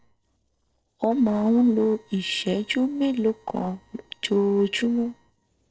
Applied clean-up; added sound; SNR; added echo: neural separator model SepFormer DNS4.